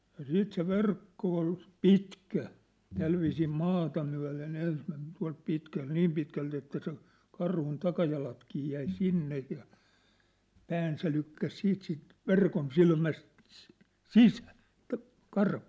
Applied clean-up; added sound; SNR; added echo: none; none; none; none.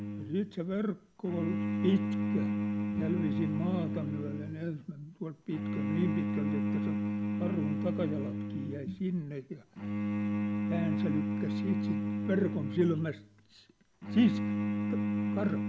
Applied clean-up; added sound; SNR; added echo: none; Bowed string instrument; -1 dB; none.